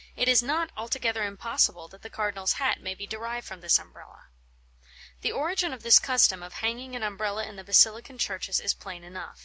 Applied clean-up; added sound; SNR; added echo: none; none; none; none.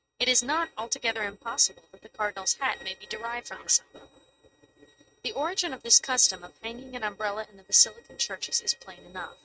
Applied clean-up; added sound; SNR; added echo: neural mask model RNNoise.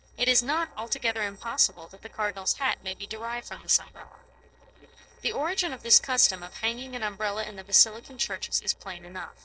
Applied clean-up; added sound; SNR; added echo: neural separator model SepFormer DNS4.